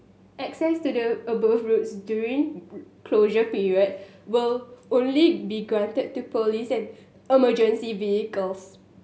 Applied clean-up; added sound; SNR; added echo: none; none; none; none.